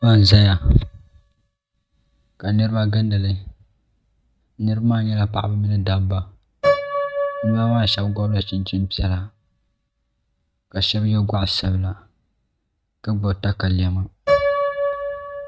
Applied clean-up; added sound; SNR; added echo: neural mask model RNNoise.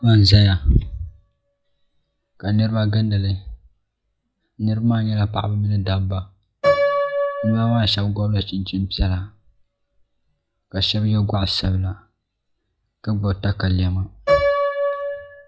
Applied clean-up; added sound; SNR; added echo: classical method log-MMSE.